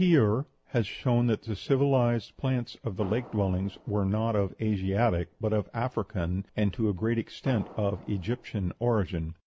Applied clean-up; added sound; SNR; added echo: none; Fireworks; 19 dB; none.